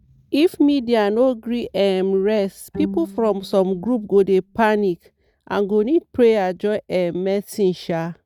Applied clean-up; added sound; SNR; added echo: neural mask model RNNoise.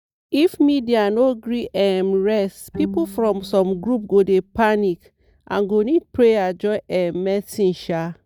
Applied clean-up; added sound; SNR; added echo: neural mask model DeepFilterNet 3.